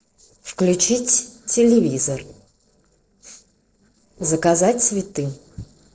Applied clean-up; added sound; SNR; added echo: neural separator model SepFormer DNS4.